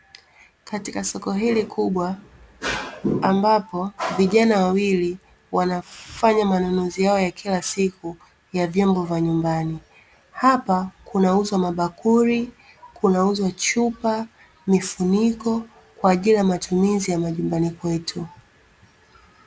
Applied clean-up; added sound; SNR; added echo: none; none; none; none.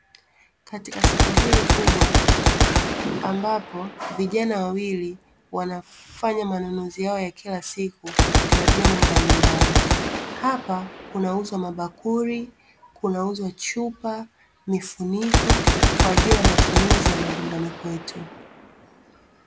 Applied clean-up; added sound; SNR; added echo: none; Gunshot, gunfire; -5 dB; none.